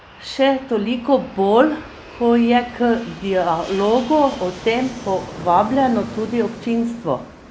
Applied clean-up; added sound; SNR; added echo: none; Fixed-wing aircraft, airplane; 17 dB; none.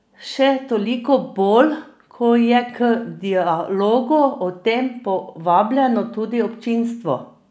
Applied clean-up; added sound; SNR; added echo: none; none; none; none.